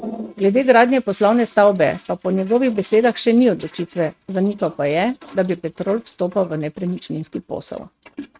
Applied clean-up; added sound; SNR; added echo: neural mask model RNNoise.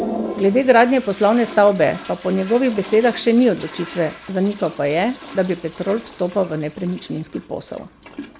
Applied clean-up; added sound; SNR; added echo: none; Toilet flush; 15 dB; none.